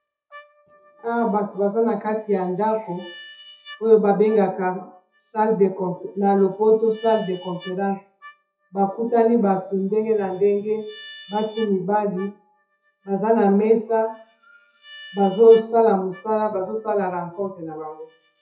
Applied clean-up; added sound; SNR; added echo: classical method WPE with log-MMSE.